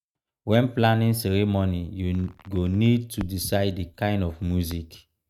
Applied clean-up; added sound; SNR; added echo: neural mask model RNNoise.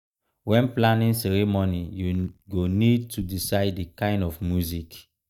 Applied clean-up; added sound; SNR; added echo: neural mask model DeepFilterNet 3.